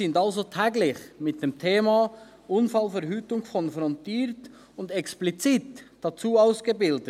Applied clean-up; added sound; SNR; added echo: none; none; none; none.